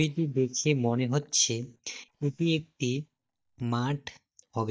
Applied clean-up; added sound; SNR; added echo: neural mask model DeepFilterNet 3.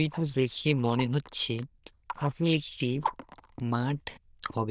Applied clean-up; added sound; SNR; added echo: neural diffusion model UNIVERSE++.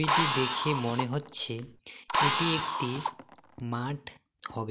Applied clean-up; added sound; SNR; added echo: none; Drill; -2 dB; none.